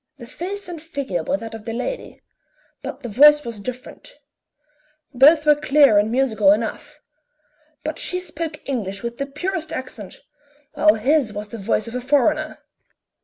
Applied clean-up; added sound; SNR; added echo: none; none; none; none.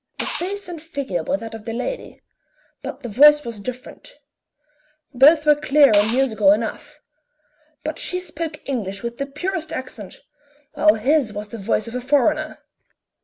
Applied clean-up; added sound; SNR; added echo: none; Liquid; 10 dB; none.